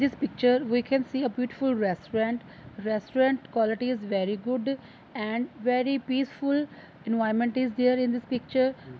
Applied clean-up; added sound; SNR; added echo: none; none; none; none.